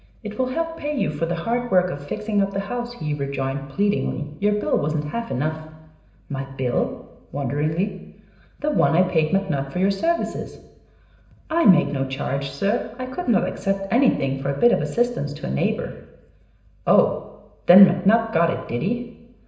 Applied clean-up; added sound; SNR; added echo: none; none; none; reverberation time 0.9 s.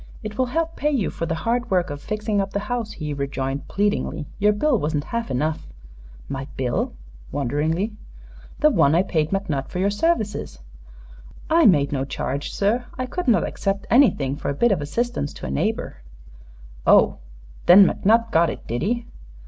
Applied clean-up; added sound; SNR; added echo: none; none; none; none.